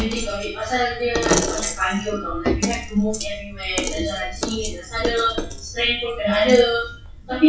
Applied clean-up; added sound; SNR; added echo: classical method WPE with log-MMSE.